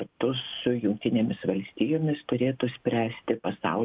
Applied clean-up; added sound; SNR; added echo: none; none; none; none.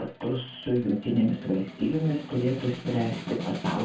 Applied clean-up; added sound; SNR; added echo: none; Snare drum; 11 dB; reverberation time 0.3 s.